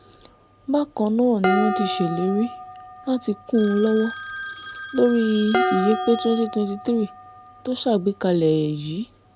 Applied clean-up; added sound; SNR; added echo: none; Dishes, pots, and pans + Telephone; 7 dB; none.